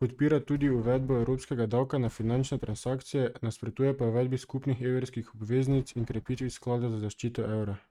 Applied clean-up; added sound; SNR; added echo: neural mask model RNNoise.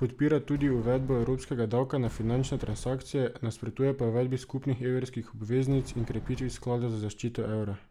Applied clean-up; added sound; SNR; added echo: none; Sliding door; 12 dB; none.